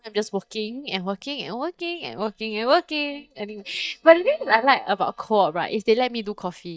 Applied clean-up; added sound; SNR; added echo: neural mask model DeepFilterNet 3.